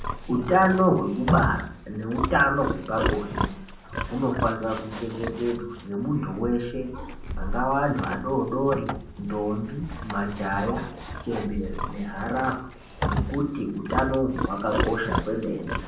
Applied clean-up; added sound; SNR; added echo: none; Livestock, farm animals, working animals; 5 dB; reverberation time 0.6 s.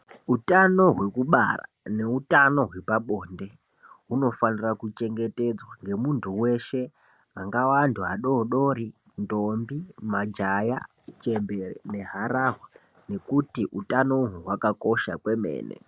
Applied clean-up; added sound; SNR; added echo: none; none; none; none.